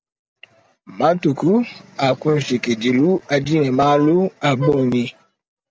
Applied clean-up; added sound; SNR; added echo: none; none; none; none.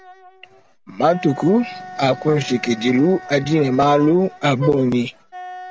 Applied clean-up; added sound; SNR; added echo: none; Wind instrument, woodwind instrument; 18 dB; none.